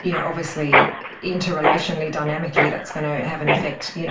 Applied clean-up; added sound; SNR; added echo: none; Mechanisms; -1 dB; reverberation time 0.4 s.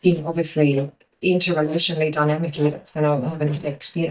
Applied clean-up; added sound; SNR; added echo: neural mask model DeepFilterNet 3.